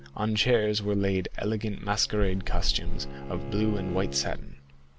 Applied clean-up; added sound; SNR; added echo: none; Bowed string instrument; 16 dB; none.